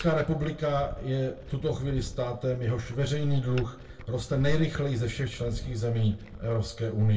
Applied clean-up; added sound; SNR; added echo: none; Glass; 14 dB; reverberation time 0.2 s.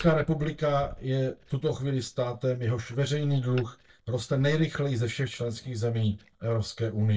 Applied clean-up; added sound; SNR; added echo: neural mask model DeepFilterNet 3.